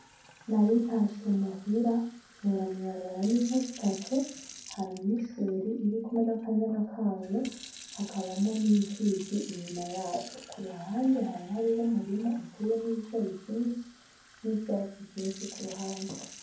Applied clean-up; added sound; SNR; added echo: none; Fill (with liquid) / Sink (filling or washing); 19 dB; reverberation time 0.6 s.